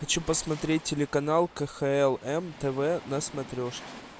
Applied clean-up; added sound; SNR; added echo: none; Waves, surf; 18 dB; none.